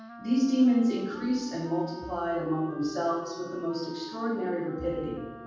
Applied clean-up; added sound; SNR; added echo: none; Wind instrument, woodwind instrument; 15 dB; reverberation time 1.2 s.